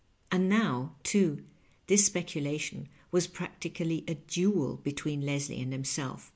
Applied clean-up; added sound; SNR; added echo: none; none; none; none.